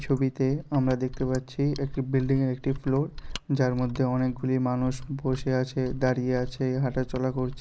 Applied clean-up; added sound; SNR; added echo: neural mask model Resemble Enhance denoiser.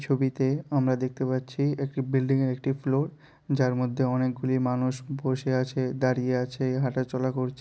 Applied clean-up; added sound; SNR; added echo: none; none; none; none.